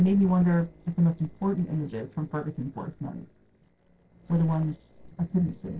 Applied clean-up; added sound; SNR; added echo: neural separator model SepFormer DNS4.